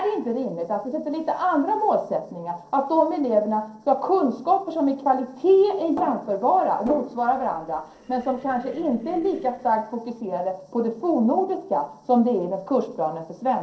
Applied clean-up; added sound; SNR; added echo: neural separator model SepFormer DNS4.